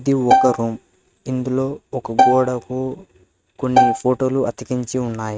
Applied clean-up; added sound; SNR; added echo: neural mask model RNNoise.